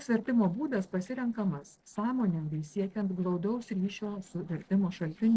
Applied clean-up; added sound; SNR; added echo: neural separator model SepFormer DNS4.